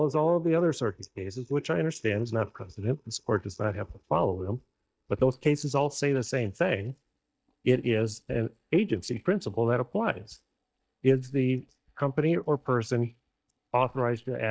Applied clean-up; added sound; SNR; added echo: neural mask model DeepFilterNet 3.